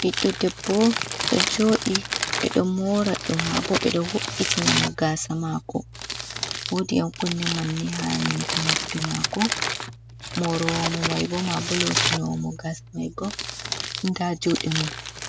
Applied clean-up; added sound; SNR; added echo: none; Crumpling, crinkling; 3 dB; none.